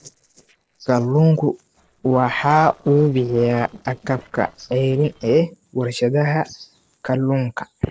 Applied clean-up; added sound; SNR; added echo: neural separator model SepFormer DNS4.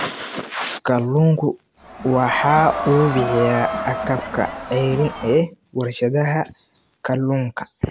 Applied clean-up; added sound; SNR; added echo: none; Crowd; 6 dB; none.